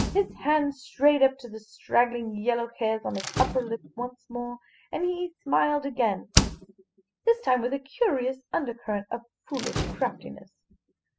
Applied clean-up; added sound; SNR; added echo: classical method spectral subtraction.